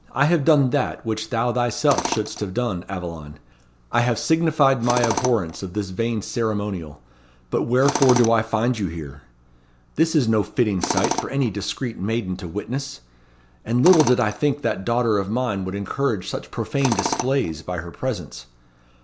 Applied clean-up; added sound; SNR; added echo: none; Tools; 11 dB; none.